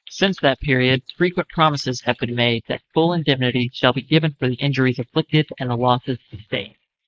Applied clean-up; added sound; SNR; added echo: neural mask model Resemble Enhance denoiser.